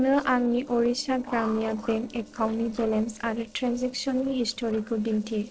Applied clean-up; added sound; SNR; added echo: neural separator model SepFormer DNS4.